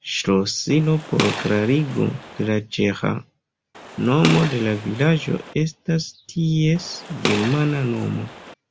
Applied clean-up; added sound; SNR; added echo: none; Gunshot, gunfire; 10 dB; none.